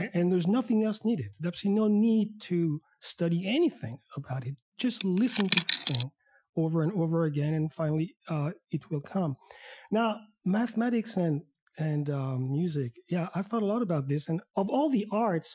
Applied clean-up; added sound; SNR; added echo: classical method Wiener filter.